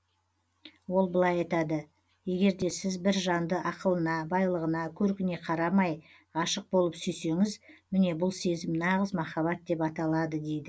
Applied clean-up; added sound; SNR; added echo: none; none; none; none.